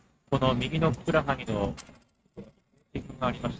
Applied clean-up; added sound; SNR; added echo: neural mask model RNNoise.